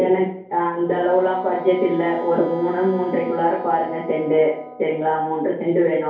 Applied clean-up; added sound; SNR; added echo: none; Wind instrument, woodwind instrument; 16 dB; reverberation time 2.4 s.